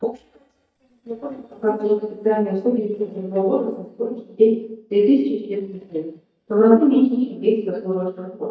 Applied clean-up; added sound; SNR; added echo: neural mask model DeepFilterNet 3.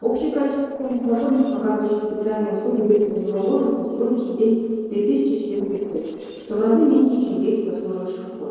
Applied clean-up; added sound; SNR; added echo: neural separator model SepFormer DNS4.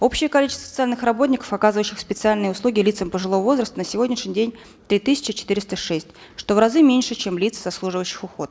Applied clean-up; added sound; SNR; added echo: none; none; none; none.